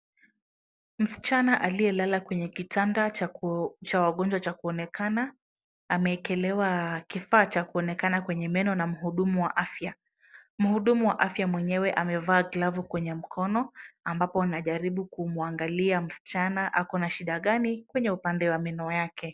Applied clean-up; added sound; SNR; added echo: none; none; none; none.